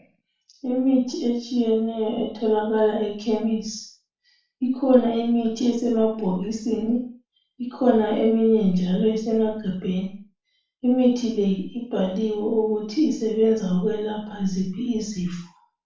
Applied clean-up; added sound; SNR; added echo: none; none; none; reverberation time 0.4 s.